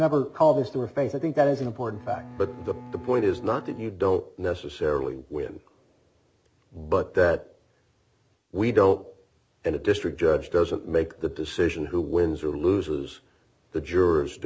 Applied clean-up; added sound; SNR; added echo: none; Bowed string instrument; 17 dB; none.